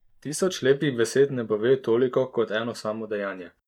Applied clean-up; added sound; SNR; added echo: neural mask model DeepFilterNet 3.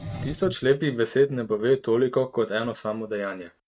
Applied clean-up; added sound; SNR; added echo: neural mask model RNNoise.